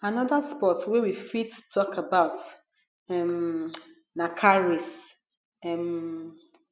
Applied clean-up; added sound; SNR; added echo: none; none; none; none.